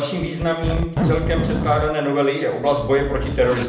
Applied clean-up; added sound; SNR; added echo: none; Zipper (clothing); 4 dB; reverberation time 0.7 s.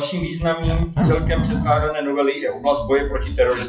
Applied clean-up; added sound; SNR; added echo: classical method WPE with log-MMSE.